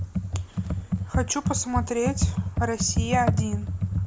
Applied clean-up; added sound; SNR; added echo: none; Computer keyboard; -3 dB; none.